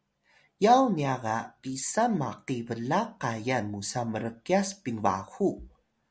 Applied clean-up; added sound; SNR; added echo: none; none; none; none.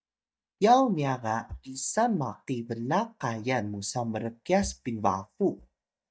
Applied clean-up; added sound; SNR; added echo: neural mask model DeepFilterNet 3.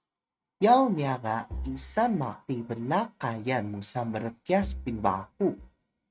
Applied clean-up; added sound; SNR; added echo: neural mask model RNNoise.